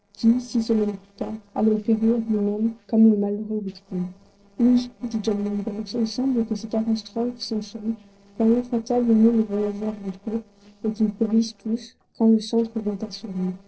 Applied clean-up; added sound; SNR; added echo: neural separator model SepFormer DNS4.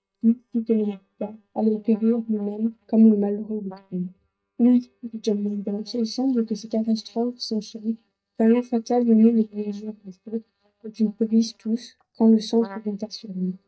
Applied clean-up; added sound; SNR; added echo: neural mask model DeepFilterNet 3.